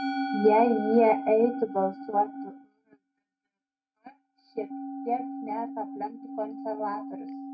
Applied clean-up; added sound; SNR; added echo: neural mask model RNNoise.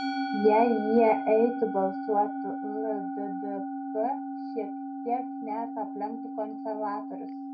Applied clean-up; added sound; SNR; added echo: none; Musical instrument; 5 dB; none.